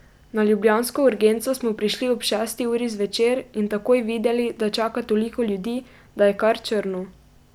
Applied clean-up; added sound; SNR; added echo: none; none; none; none.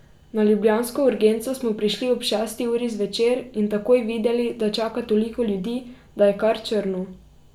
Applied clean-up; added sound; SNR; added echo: none; none; none; reverberation time 0.4 s.